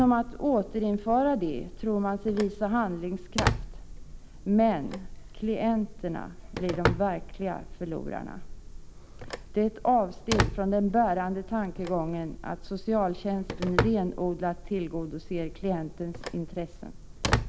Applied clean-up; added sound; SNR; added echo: none; Telephone; 6 dB; none.